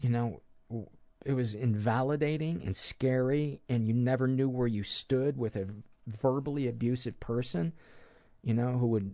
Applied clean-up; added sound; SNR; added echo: none; none; none; none.